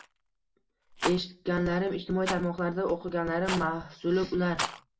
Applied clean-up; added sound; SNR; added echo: none; Rattle; 10 dB; reverberation time 0.2 s.